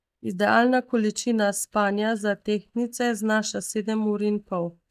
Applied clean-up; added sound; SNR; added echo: neural mask model DeepFilterNet 3.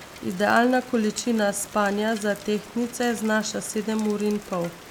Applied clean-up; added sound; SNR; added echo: none; Rain; 17 dB; none.